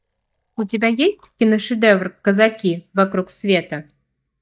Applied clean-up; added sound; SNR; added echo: neural mask model DeepFilterNet 3.